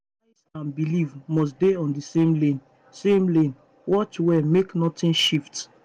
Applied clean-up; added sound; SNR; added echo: none; none; none; none.